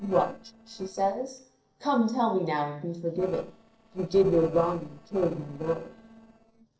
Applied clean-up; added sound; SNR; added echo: neural separator model SepFormer DNS4.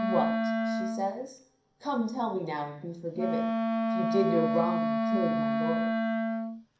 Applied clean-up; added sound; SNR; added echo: none; Wind instrument, woodwind instrument; -3 dB; reverberation time 0.5 s.